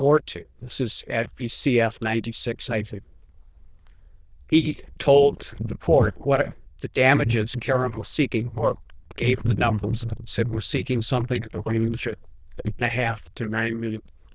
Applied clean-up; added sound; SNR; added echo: neural diffusion model UNIVERSE++.